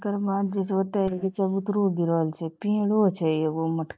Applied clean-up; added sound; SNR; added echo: neural mask model DeepFilterNet 3.